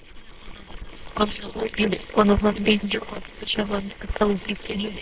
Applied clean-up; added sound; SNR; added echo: neural separator model SepFormer WHAMR!.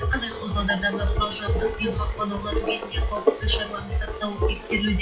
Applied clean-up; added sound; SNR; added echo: classical method WPE with log-MMSE.